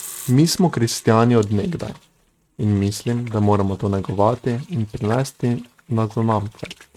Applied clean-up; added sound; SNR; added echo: neural mask model RNNoise.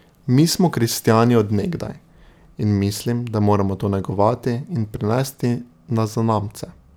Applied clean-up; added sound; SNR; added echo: none; none; none; none.